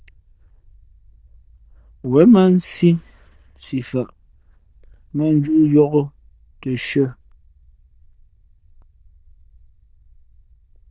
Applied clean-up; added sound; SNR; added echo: neural diffusion model UNIVERSE++.